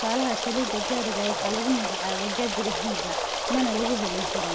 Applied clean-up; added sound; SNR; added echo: none; Stream; -1 dB; none.